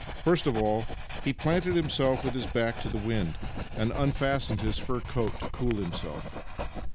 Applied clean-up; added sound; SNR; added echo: none; Writing; 4 dB; none.